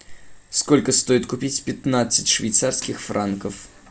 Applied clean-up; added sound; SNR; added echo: none; none; none; none.